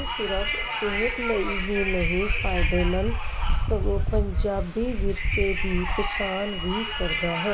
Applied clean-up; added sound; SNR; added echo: none; Wind; -3 dB; none.